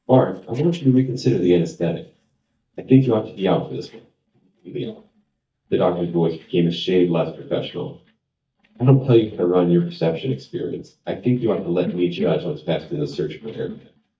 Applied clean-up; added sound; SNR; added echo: neural mask model DeepFilterNet 3.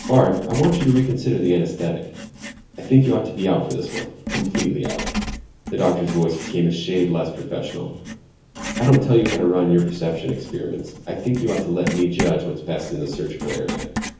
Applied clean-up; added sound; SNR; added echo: none; Writing; 11 dB; reverberation time 0.7 s.